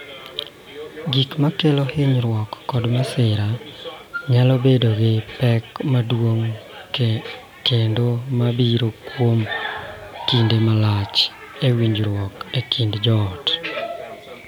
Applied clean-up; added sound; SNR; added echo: none; none; none; none.